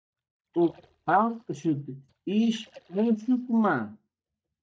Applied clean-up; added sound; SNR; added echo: neural mask model DeepFilterNet 3.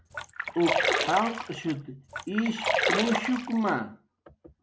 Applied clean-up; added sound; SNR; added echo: none; Splash, splatter; 0 dB; none.